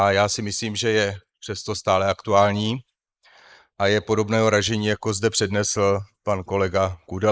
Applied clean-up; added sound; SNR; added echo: neural mask model Resemble Enhance denoiser.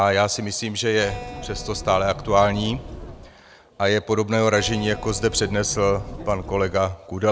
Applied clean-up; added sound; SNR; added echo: none; Keyboard (musical); 12 dB; none.